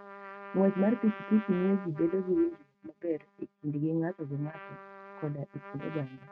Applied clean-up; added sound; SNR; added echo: neural mask model RNNoise.